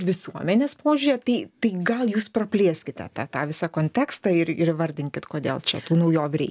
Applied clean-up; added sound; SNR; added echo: none; none; none; none.